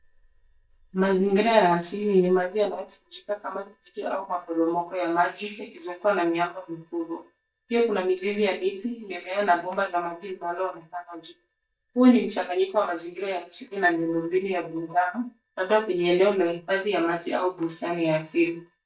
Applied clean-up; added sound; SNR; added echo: neural mask model DeepFilterNet 3.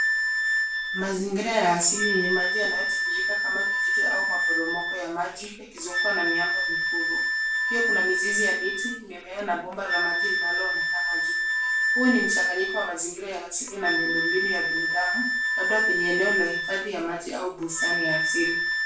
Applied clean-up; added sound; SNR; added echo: none; Wind instrument, woodwind instrument; -4 dB; reverberation time 0.3 s.